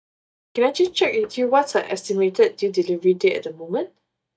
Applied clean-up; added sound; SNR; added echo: neural mask model DeepFilterNet 3.